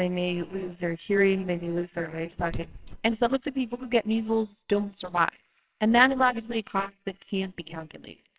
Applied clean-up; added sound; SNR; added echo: neural separator model SepFormer WHAMR!.